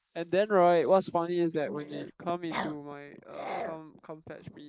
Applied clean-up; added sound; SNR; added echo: neural mask model Resemble Enhance denoiser.